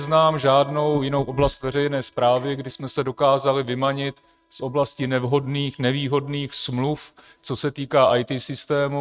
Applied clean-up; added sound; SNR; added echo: neural mask model RNNoise.